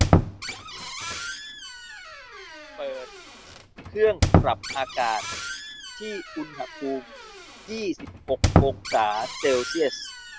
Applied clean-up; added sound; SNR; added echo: none; Squeak; -2 dB; none.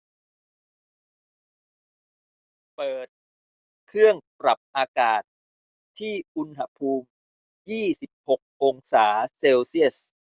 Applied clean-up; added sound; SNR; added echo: none; none; none; none.